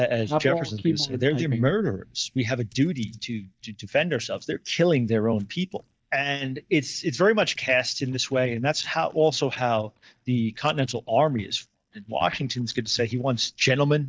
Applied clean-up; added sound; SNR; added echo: neural mask model DeepFilterNet 3.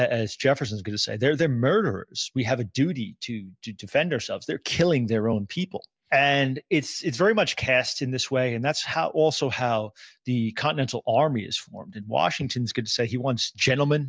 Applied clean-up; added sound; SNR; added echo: none; none; none; none.